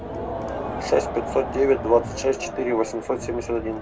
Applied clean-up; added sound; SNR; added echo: none; Crowd; 6 dB; reverberation time 0.2 s.